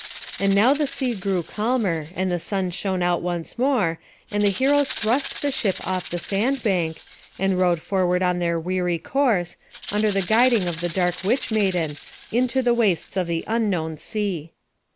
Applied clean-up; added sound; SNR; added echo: none; Rattle (instrument); 17 dB; none.